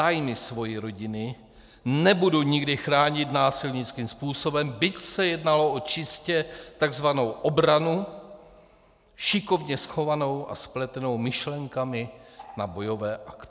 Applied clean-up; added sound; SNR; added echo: none; none; none; none.